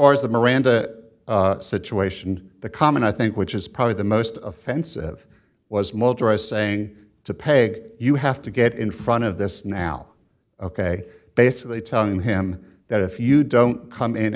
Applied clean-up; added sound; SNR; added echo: none; none; none; none.